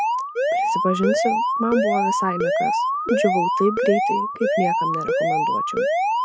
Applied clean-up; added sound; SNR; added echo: none; Alarm; -4 dB; none.